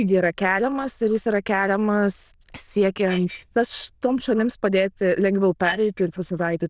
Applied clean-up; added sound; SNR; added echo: neural diffusion model UNIVERSE++.